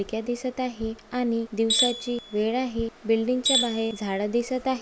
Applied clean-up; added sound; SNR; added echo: none; Tools; 1 dB; none.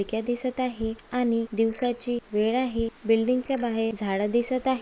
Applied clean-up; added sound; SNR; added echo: neural mask model Resemble Enhance denoiser.